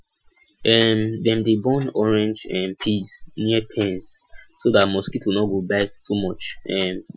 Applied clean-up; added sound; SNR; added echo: classical method Wiener filter.